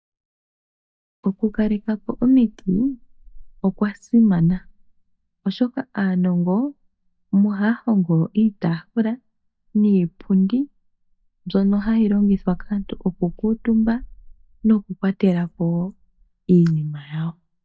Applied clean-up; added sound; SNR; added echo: neural mask model DeepFilterNet 3.